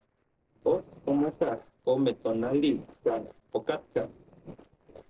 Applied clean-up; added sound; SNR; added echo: neural separator model SepFormer DNS4.